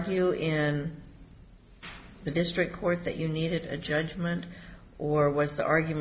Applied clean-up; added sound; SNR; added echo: none; none; none; none.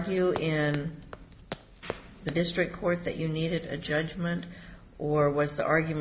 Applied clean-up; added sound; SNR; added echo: none; Run; 13 dB; none.